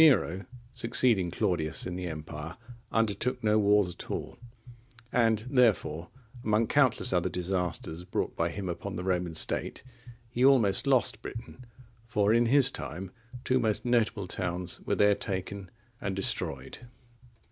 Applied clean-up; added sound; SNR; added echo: none; none; none; none.